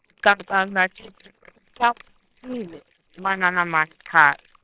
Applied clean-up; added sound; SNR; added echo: neural separator model SepFormer WHAMR!.